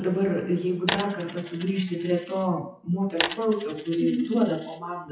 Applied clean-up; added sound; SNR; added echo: classical method WPE with log-MMSE.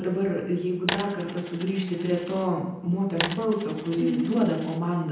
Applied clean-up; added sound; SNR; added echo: none; Coin (dropping); 10 dB; reverberation time 0.9 s.